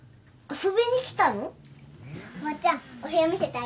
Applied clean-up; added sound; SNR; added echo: none; Motorcycle / Accelerating, revving, vroom; 19 dB; none.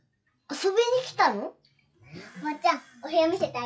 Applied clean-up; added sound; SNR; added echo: classical method log-MMSE.